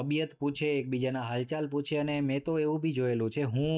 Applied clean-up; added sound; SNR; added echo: neural mask model DeepFilterNet 3.